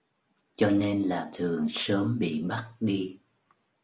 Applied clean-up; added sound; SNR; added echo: none; none; none; none.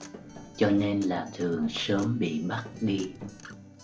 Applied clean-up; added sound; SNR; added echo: none; Tap + Acoustic guitar; 15 dB; none.